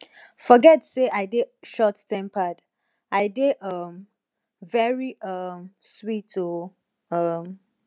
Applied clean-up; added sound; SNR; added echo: none; none; none; none.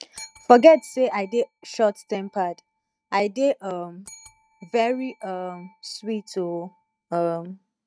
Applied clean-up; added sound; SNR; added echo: neural mask model RNNoise.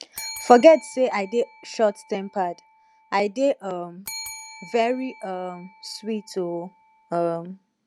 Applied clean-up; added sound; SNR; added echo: none; Bell; 19 dB; none.